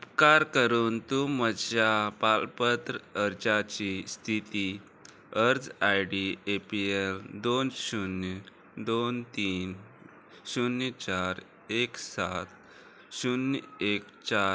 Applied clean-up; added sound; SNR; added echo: none; none; none; none.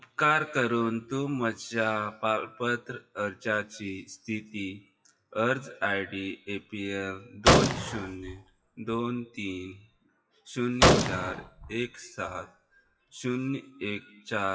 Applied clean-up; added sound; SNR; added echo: classical method WPE with log-MMSE.